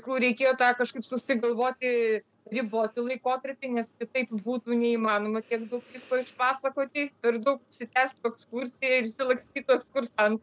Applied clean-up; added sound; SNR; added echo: none; none; none; none.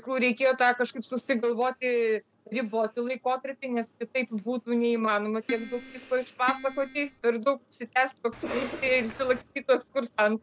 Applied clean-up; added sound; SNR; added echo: none; Keyboard (musical) + Cough; 10 dB; none.